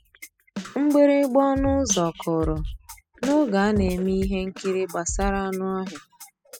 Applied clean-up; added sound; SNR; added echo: classical method spectral subtraction.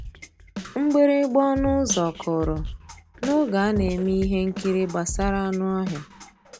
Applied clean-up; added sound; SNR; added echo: none; Drum kit; 11 dB; none.